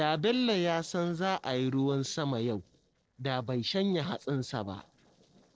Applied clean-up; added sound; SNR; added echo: neural separator model SepFormer DNS4.